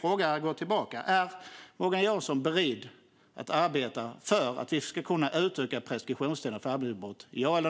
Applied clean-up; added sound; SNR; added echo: none; none; none; none.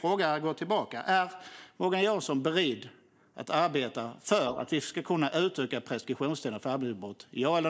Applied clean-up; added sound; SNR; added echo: neural mask model Resemble Enhance denoiser.